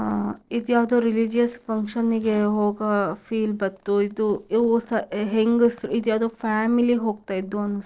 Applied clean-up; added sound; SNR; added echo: neural separator model SepFormer DNS4.